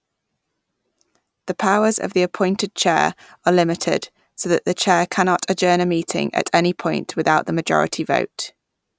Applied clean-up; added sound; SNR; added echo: none; none; none; none.